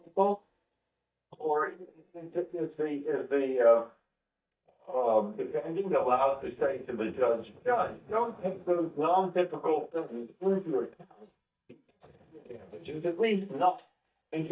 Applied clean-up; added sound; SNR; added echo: neural mask model DeepFilterNet 3.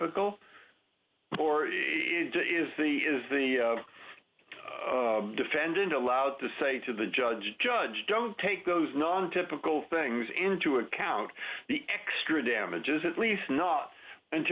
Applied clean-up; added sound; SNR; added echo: none; none; none; none.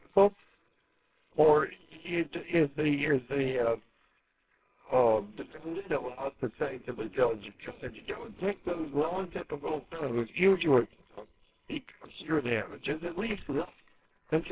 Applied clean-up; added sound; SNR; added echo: neural separator model SepFormer WHAMR!.